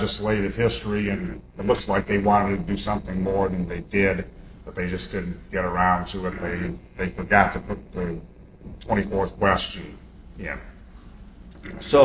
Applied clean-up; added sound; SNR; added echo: neural separator model SepFormer DNS4.